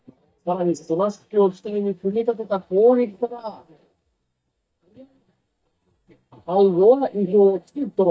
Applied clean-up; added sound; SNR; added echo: neural mask model DeepFilterNet 3.